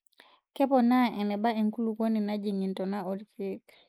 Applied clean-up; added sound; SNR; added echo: neural mask model Resemble Enhance denoiser.